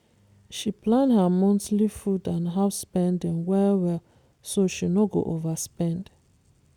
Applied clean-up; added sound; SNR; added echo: none; none; none; none.